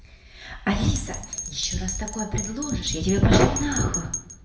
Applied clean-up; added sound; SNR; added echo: none; Bell; 10 dB; reverberation time 1.1 s.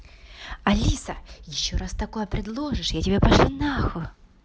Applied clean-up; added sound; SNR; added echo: none; none; none; none.